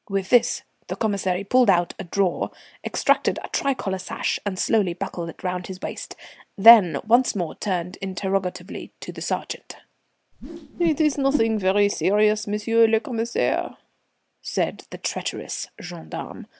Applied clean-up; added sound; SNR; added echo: none; Whoosh, swoosh, swish; 9 dB; none.